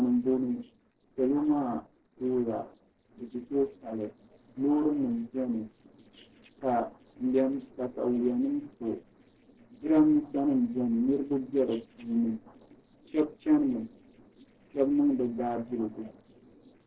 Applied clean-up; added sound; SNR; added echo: neural separator model SepFormer DNS4.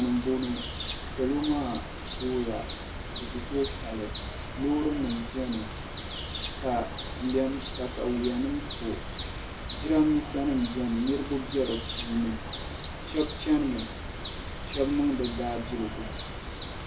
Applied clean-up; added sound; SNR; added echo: none; Bird; 6 dB; reverberation time 0.4 s.